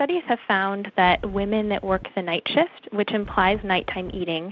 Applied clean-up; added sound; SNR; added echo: none; Wind; 16 dB; none.